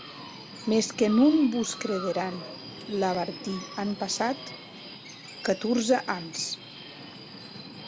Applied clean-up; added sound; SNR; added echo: none; Chirp, tweet + Subway, metro, underground; 13 dB; none.